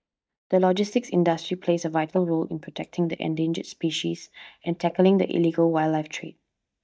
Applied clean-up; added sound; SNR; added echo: neural mask model DeepFilterNet 3.